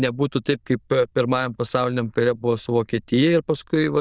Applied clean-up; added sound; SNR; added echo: neural diffusion model UNIVERSE++.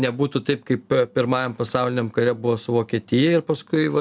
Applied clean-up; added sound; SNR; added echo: none; none; none; none.